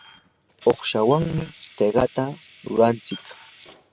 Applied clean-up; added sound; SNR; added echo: none; Coin (dropping) + Hiss; 17 dB; none.